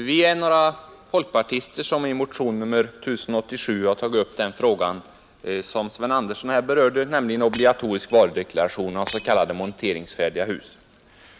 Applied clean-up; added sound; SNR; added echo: none; Shatter; 17 dB; none.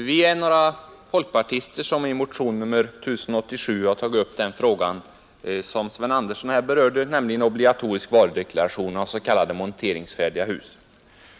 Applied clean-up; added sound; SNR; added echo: none; none; none; none.